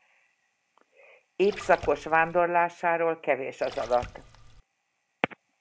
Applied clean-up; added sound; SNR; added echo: none; Splash, splatter; 16 dB; none.